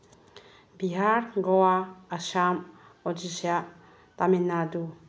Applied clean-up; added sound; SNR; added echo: none; none; none; none.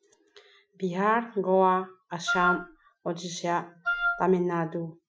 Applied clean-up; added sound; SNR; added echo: classical method Wiener filter.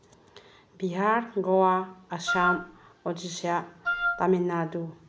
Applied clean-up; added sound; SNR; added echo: none; Wind instrument, woodwind instrument; 2 dB; none.